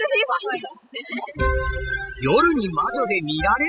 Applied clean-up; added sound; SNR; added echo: classical method spectral subtraction.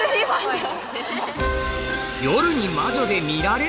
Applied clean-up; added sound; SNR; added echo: none; Fill (with liquid); 16 dB; none.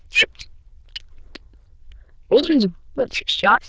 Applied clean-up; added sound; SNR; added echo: neural diffusion model UNIVERSE++.